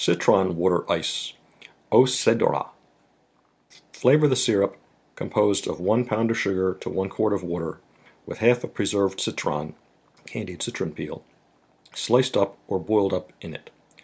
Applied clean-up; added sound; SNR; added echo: none; none; none; none.